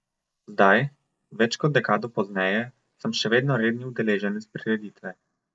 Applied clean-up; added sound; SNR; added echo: neural mask model Resemble Enhance denoiser.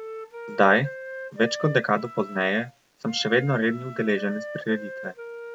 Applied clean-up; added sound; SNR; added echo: none; Wind instrument, woodwind instrument; 13 dB; none.